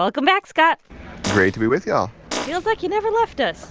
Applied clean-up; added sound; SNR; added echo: none; Fart; 8 dB; none.